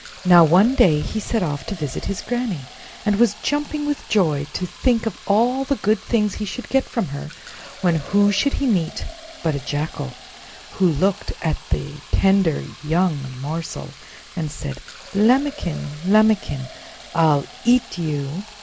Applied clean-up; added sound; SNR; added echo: none; Fill (with liquid); 19 dB; none.